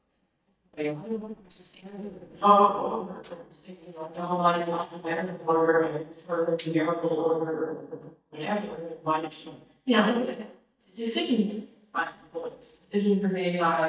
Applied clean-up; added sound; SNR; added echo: neural mask model DeepFilterNet 3.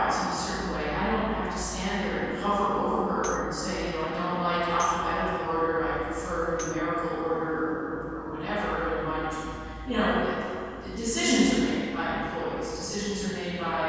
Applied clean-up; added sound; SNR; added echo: none; Tambourine; 19 dB; reverberation time 2.1 s.